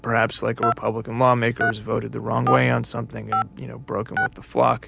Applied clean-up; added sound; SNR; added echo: none; Telephone; 6 dB; none.